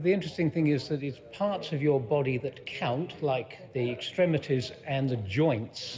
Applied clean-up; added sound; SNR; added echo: none; none; none; reverberation time 1.8 s.